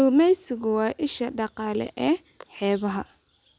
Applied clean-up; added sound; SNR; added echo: none; none; none; none.